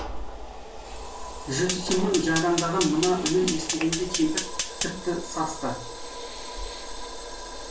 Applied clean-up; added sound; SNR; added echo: none; Fire; 6 dB; reverberation time 0.2 s.